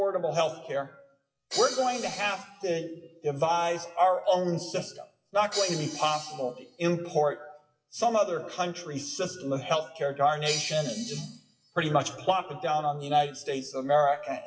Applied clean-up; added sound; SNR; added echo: classical method WPE with log-MMSE.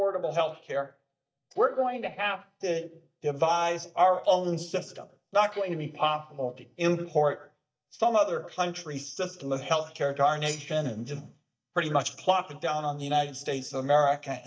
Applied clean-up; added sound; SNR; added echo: neural mask model DeepFilterNet 3.